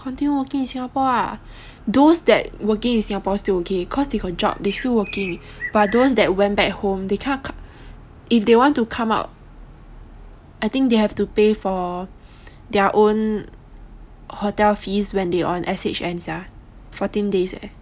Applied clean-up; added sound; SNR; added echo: none; Bird; 14 dB; none.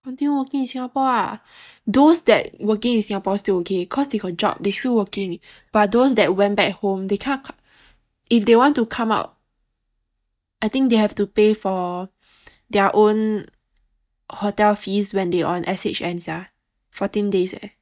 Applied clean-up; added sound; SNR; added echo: neural mask model DeepFilterNet 3.